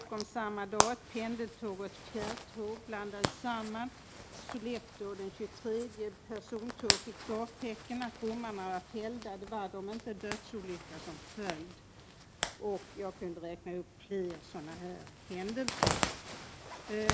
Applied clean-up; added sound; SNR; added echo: none; Zipper (clothing); 0 dB; none.